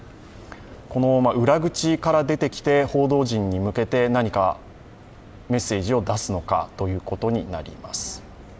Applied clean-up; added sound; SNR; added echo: none; none; none; none.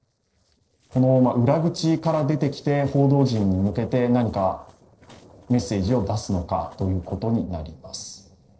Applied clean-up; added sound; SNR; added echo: neural separator model SepFormer DNS4.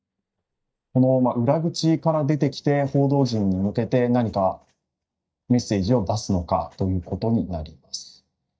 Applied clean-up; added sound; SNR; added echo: neural mask model DeepFilterNet 3.